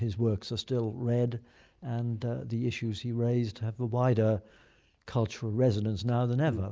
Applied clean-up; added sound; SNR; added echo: none; none; none; none.